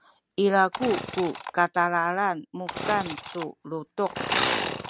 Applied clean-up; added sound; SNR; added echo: none; Sawing / Engine; 5 dB; none.